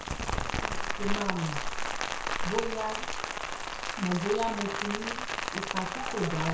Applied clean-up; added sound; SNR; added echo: none; Rain; -2 dB; reverberation time 0.6 s.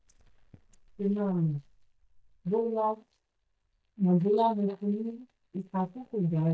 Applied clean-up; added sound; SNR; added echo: neural mask model DeepFilterNet 3.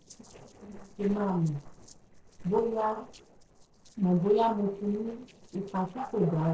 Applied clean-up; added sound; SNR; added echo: neural separator model SepFormer DNS4.